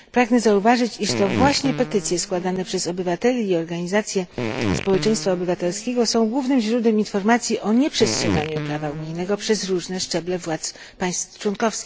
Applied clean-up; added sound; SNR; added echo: none; Fart; 8 dB; none.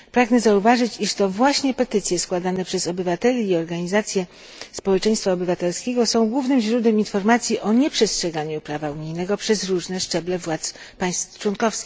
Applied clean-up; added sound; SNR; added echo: none; none; none; none.